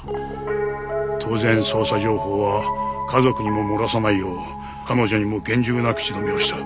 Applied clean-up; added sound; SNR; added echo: none; Piano; 5 dB; none.